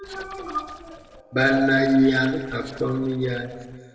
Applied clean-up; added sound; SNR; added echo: neural separator model SepFormer DNS4.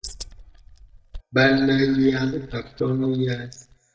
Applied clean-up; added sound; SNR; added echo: neural mask model DeepFilterNet 3.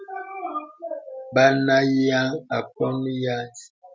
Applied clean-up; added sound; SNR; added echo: none; none; none; none.